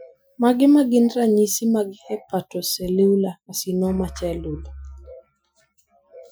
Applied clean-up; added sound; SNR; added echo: classical method Wiener filter.